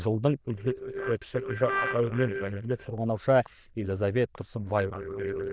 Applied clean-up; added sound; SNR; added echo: neural diffusion model UNIVERSE++.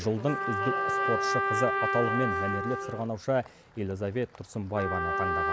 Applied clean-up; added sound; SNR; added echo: none; Trumpet; 0 dB; none.